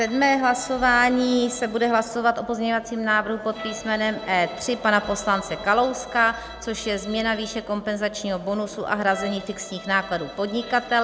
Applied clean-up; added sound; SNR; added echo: none; Bowed string instrument; 18 dB; none.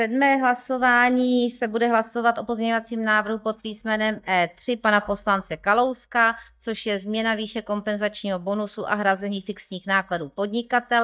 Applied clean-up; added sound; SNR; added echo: neural mask model DeepFilterNet 3.